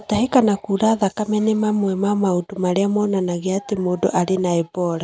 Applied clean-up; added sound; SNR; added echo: none; none; none; none.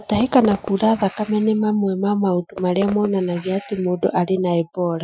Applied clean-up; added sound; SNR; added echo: classical method Wiener filter.